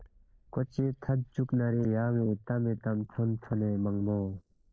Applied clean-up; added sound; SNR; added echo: neural mask model Resemble Enhance denoiser.